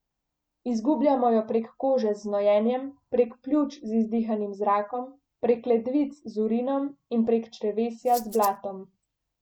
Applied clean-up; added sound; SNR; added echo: none; Rattle (instrument); 14 dB; none.